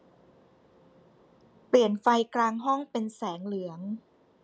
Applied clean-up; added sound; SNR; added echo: none; none; none; none.